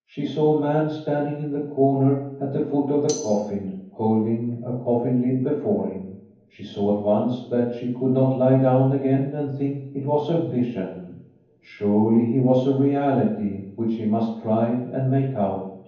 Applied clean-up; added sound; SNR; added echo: none; Tambourine; 14 dB; reverberation time 0.9 s.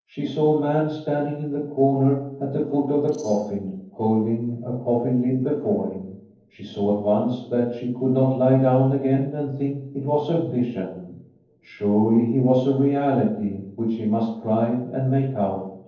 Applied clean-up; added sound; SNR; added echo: neural separator model SepFormer DNS4.